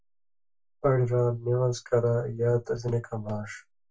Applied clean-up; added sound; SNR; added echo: none; none; none; reverberation time 0.1 s.